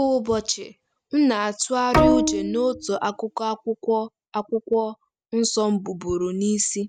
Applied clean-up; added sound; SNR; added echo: none; Bowed string instrument; -1 dB; none.